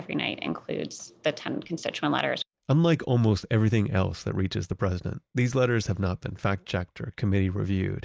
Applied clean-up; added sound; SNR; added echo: none; none; none; none.